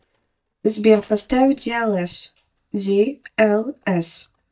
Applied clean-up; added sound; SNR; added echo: neural mask model DeepFilterNet 3.